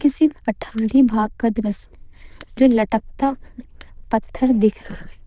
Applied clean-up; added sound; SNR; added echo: neural diffusion model UNIVERSE++.